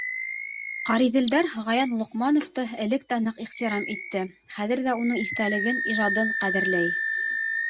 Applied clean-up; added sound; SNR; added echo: none; Animal; 4 dB; none.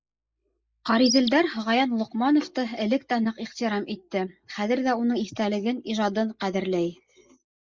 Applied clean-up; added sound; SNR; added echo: neural mask model Resemble Enhance denoiser.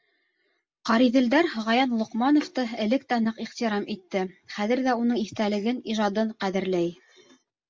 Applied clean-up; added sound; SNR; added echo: none; none; none; none.